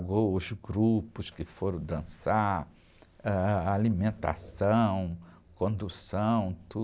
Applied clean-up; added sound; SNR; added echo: none; none; none; none.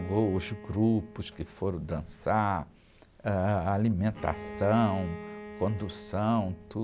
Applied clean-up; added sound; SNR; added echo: none; Bowed string instrument; 16 dB; none.